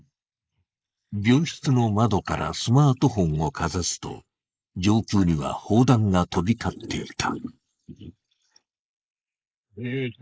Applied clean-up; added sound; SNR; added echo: neural mask model Resemble Enhance denoiser.